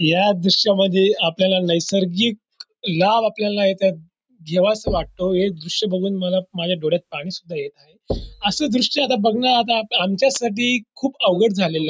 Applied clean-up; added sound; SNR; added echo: neural mask model RNNoise.